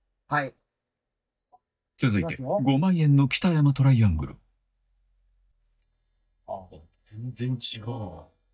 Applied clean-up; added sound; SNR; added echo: neural mask model DeepFilterNet 3.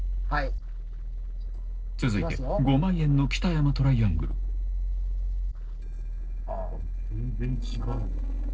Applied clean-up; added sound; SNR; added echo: neural separator model SepFormer DNS4.